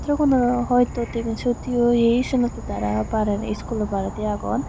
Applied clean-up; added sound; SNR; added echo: none; Insect / Frog; 11 dB; none.